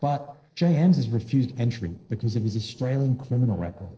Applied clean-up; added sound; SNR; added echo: neural separator model SepFormer DNS4.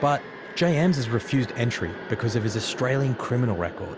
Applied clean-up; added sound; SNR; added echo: none; none; none; none.